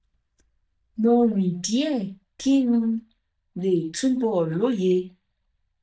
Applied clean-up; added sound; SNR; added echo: neural mask model DeepFilterNet 3.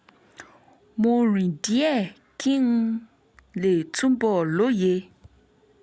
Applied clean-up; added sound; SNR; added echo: none; none; none; none.